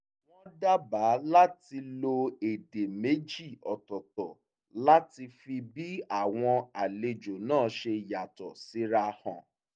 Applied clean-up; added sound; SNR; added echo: none; none; none; none.